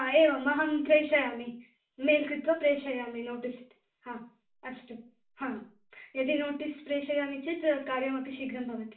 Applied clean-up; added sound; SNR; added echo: none; none; none; reverberation time 0.4 s.